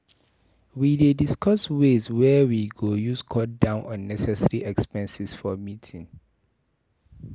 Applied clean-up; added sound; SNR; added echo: none; none; none; none.